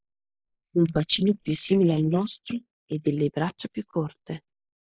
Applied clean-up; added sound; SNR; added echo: neural mask model Resemble Enhance denoiser.